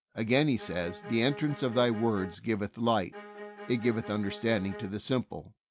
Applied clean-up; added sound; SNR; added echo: none; Bowed string instrument; 14 dB; none.